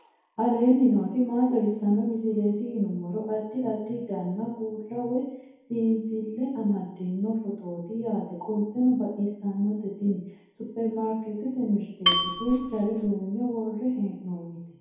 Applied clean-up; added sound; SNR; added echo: none; Dishes, pots, and pans / Glass / Bell; -3 dB; reverberation time 1.9 s.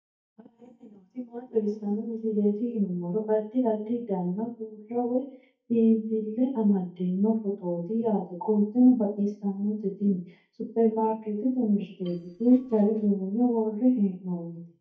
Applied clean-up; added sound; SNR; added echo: neural mask model DeepFilterNet 3.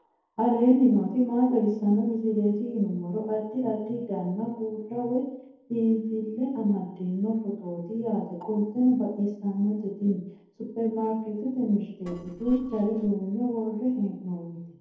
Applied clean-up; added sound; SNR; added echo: neural separator model SepFormer DNS4.